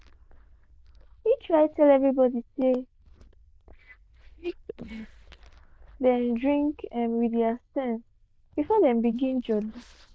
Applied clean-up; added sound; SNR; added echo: neural diffusion model UNIVERSE++.